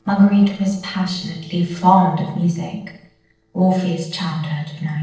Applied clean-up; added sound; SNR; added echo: neural separator model SepFormer DNS4.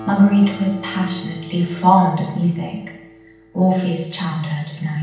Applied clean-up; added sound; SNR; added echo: none; Acoustic guitar; 19 dB; reverberation time 0.8 s.